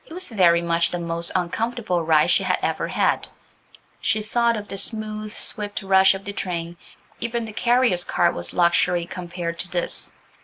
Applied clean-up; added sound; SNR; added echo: none; none; none; none.